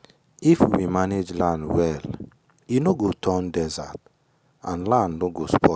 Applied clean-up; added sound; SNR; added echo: none; none; none; none.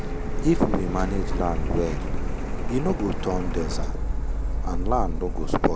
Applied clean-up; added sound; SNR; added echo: none; Printer; -3 dB; none.